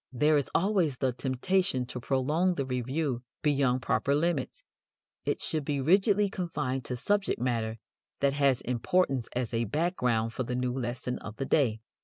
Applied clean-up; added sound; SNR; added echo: none; none; none; none.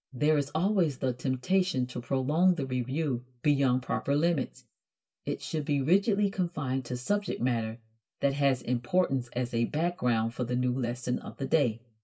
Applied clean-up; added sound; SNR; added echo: none; none; none; reverberation time 0.2 s.